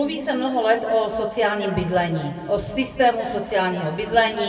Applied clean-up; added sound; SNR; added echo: none; none; none; reverberation time 2.1 s.